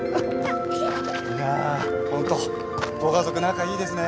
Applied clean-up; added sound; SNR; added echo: none; Piano; 5 dB; none.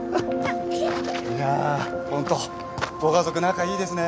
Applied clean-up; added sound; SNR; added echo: none; none; none; none.